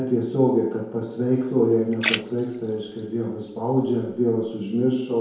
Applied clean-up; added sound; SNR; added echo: none; Splash, splatter; 11 dB; reverberation time 0.9 s.